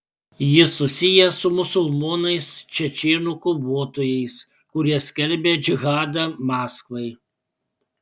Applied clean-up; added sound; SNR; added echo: none; none; none; none.